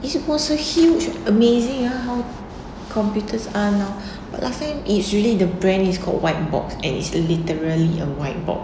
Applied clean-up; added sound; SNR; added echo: none; none; none; none.